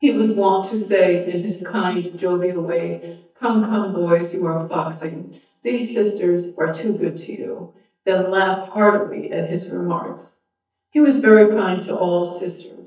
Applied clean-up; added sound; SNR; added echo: neural mask model DeepFilterNet 3.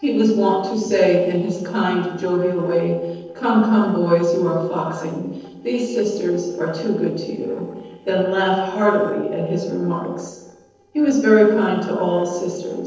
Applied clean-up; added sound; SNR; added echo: neural separator model SepFormer DNS4.